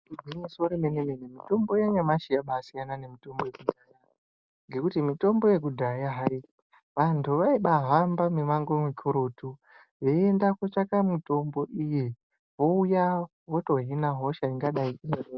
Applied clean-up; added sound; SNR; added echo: none; none; none; none.